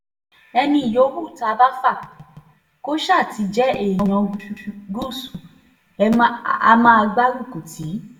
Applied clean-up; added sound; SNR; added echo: none; none; none; reverberation time 0.6 s.